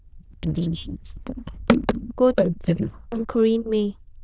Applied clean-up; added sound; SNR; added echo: neural diffusion model UNIVERSE++.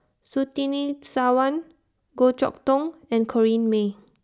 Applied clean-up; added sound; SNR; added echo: none; none; none; none.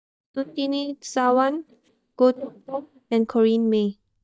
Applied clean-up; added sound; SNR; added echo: neural mask model DeepFilterNet 3.